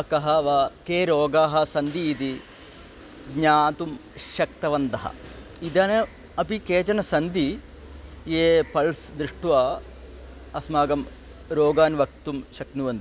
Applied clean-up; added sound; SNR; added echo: none; none; none; none.